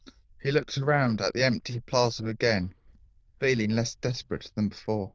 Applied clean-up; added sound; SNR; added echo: neural diffusion model UNIVERSE++.